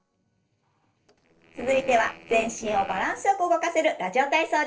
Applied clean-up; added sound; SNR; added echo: neural separator model SepFormer DNS4.